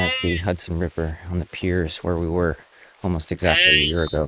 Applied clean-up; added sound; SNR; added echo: neural mask model Resemble Enhance denoiser.